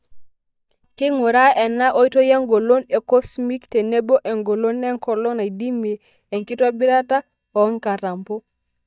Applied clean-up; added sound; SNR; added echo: neural mask model DeepFilterNet 3.